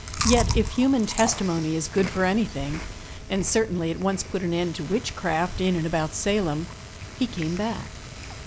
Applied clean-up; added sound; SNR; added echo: none; Chewing, mastication; 7 dB; none.